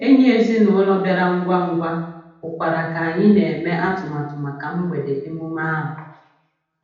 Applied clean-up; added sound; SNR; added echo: none; none; none; reverberation time 0.8 s.